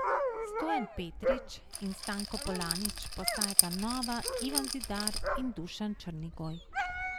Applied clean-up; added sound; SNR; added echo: none; Rattle + Dog; -4 dB; none.